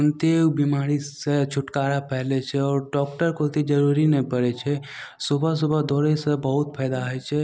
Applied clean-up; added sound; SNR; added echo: none; none; none; none.